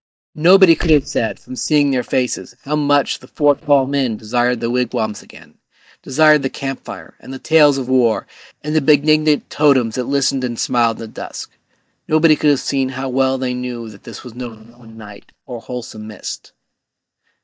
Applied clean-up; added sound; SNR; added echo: neural mask model DeepFilterNet 3.